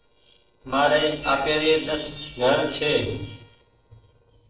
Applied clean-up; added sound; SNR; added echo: neural separator model SepFormer DNS4.